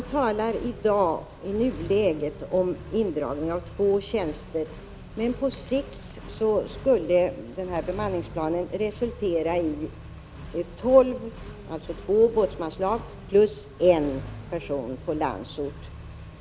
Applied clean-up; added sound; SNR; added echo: none; Accelerating, revving, vroom; 15 dB; none.